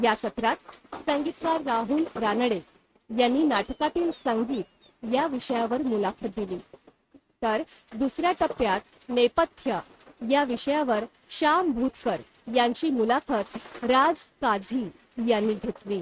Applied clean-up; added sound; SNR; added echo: neural mask model RNNoise.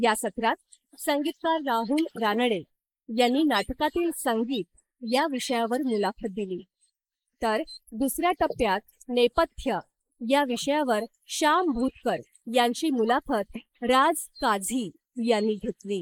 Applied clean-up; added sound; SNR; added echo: neural mask model Resemble Enhance denoiser.